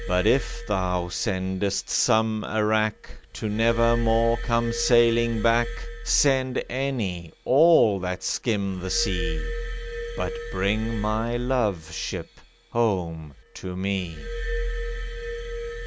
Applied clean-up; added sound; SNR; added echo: none; Glass; 7 dB; none.